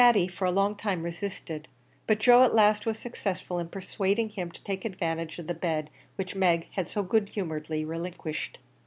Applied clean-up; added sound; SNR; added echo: none; none; none; none.